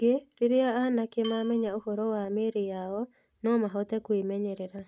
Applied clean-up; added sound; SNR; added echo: none; Dishes, pots, and pans / Glass / Bell; 16 dB; none.